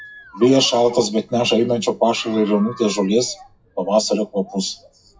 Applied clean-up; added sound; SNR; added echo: classical method WPE with log-MMSE.